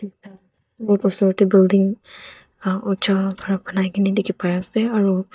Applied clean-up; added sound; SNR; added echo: neural mask model DeepFilterNet 3.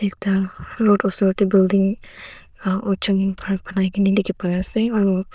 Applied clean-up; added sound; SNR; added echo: neural diffusion model UNIVERSE++.